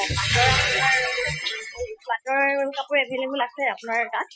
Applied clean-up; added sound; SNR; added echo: classical method Wiener filter.